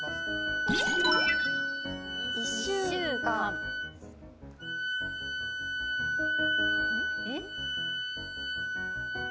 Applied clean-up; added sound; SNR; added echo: none; Wind instrument, woodwind instrument; -4 dB; none.